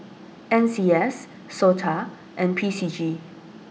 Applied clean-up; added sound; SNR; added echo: none; none; none; none.